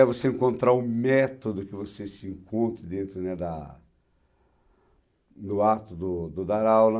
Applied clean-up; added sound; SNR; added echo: none; none; none; none.